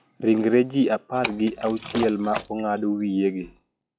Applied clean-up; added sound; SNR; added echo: classical method log-MMSE.